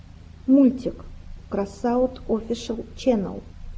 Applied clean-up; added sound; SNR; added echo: none; none; none; none.